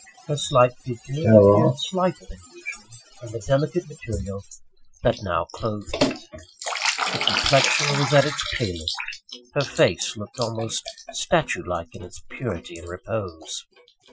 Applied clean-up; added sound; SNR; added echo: classical method Wiener filter.